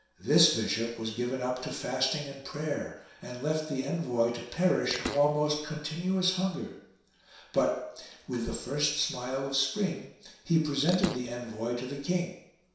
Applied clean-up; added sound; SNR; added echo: none; Fart; 10 dB; reverberation time 0.7 s.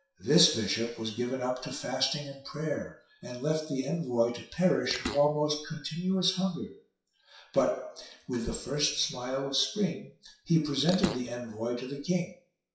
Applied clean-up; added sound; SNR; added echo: classical method WPE with log-MMSE.